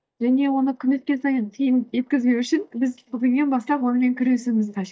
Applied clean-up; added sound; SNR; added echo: neural mask model DeepFilterNet 3.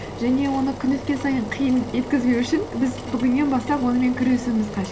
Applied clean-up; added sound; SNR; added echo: none; Engine; 11 dB; none.